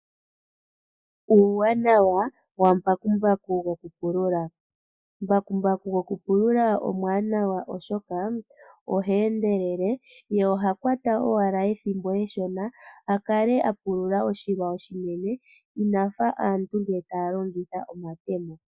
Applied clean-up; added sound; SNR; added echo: none; none; none; none.